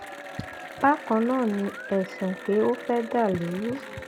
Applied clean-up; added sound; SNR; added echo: none; Applause / Cheering; 13 dB; none.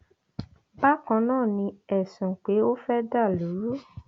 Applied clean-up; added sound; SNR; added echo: none; none; none; none.